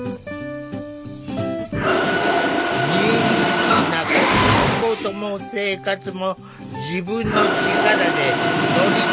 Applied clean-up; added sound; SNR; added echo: none; Mechanisms; -4 dB; none.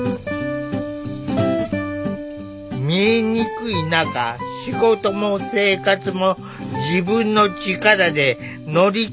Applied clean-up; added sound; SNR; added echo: none; none; none; none.